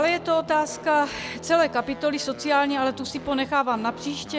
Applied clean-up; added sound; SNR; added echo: none; Guitar; 16 dB; none.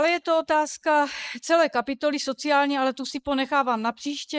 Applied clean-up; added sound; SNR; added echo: neural mask model Resemble Enhance denoiser.